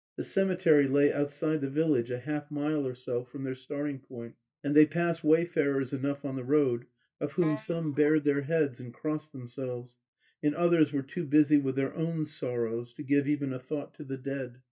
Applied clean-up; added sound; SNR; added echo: neural mask model DeepFilterNet 3.